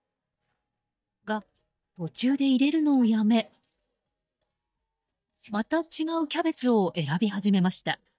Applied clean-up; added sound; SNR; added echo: neural mask model DeepFilterNet 3.